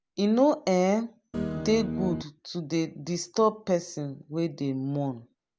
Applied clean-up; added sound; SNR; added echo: none; Guitar; 4 dB; none.